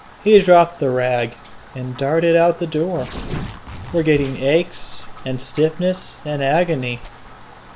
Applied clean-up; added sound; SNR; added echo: none; Rain + Tearing; 15 dB; none.